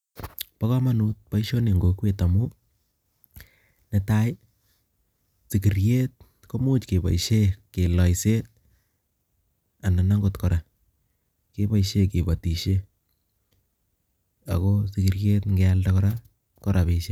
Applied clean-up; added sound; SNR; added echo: none; none; none; none.